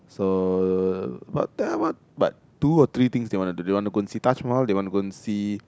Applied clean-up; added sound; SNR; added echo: none; none; none; none.